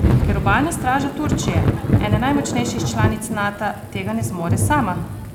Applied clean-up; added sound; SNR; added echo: none; Thunder / Rain; -3 dB; none.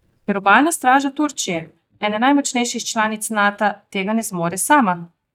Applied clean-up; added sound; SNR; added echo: neural mask model DeepFilterNet 3.